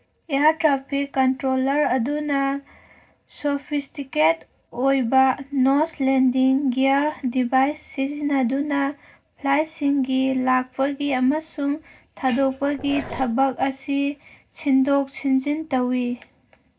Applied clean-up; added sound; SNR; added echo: neural separator model SepFormer DNS4.